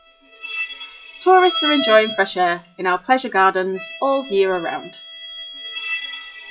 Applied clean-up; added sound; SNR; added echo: classical method WPE with log-MMSE.